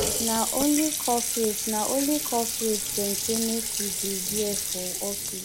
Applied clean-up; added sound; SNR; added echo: none; Water tap, faucet; 0 dB; none.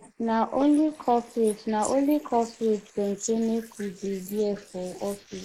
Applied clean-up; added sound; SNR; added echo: neural mask model Resemble Enhance denoiser.